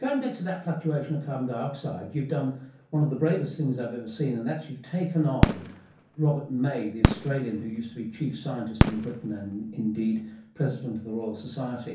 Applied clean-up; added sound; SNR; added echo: none; Fireworks; -1 dB; reverberation time 0.6 s.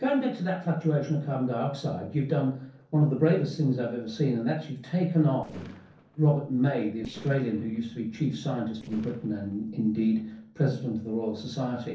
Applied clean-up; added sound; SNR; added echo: neural separator model SepFormer DNS4.